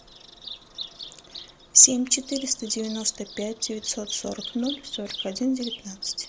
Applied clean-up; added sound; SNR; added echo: none; Bird vocalization, bird call, bird song; 14 dB; none.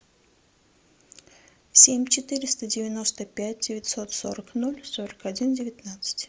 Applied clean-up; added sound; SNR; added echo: none; none; none; none.